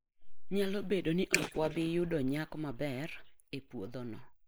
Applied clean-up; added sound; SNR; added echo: neural mask model Resemble Enhance denoiser.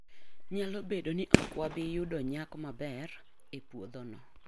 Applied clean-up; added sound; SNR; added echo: none; Fireworks; -3 dB; none.